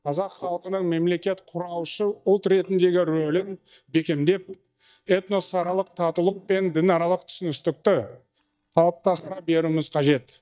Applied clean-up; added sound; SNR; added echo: neural mask model DeepFilterNet 3.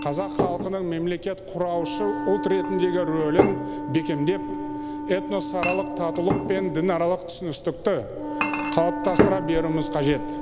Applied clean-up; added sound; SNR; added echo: none; Wind instrument, woodwind instrument + Chink, clink; 2 dB; none.